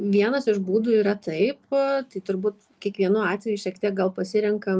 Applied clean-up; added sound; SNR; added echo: none; none; none; none.